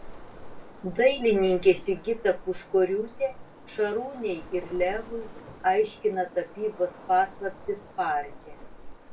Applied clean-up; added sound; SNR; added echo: none; Waves, surf; 14 dB; reverberation time 0.2 s.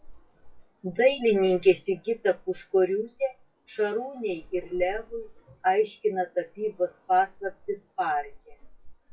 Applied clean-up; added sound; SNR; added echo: classical method WPE with log-MMSE.